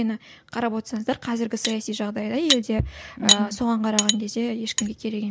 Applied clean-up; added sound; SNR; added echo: none; Cutlery, silverware; 2 dB; none.